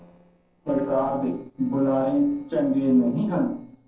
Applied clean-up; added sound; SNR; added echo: neural separator model SepFormer DNS4.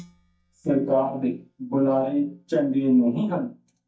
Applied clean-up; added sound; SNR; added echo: neural mask model DeepFilterNet 3.